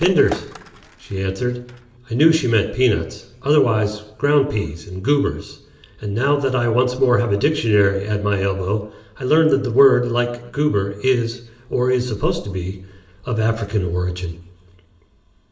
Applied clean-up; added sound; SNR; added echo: none; Skateboard; 15 dB; reverberation time 0.6 s.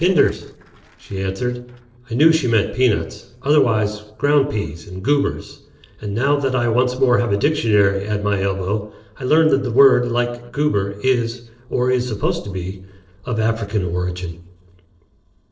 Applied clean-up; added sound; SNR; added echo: neural separator model SepFormer DNS4.